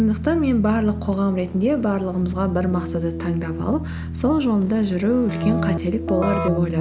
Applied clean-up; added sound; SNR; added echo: none; Keyboard (musical); 6 dB; none.